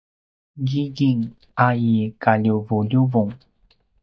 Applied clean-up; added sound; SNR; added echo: neural mask model DeepFilterNet 3.